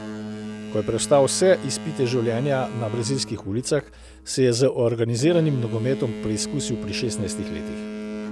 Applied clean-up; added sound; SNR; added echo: none; Boat, Water vehicle; 10 dB; none.